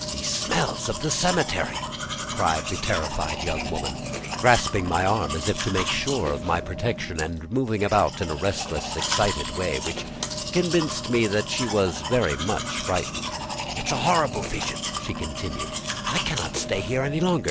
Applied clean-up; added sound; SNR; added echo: none; Domestic sounds, home sounds; 5 dB; none.